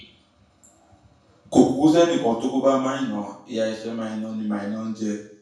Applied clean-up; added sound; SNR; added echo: none; none; none; reverberation time 0.6 s.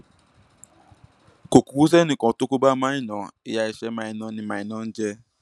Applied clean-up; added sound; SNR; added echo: none; none; none; none.